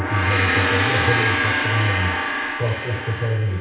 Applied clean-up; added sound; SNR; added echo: none; Gong; -1 dB; reverberation time 0.6 s.